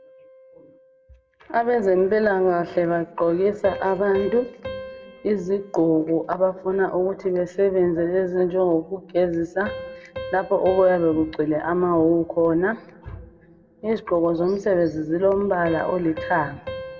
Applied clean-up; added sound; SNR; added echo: none; Piano; 17 dB; reverberation time 0.4 s.